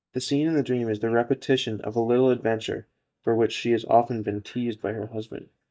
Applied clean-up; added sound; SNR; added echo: neural mask model DeepFilterNet 3.